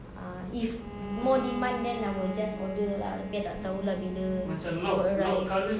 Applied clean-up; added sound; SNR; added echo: none; Bowed string instrument; 12 dB; none.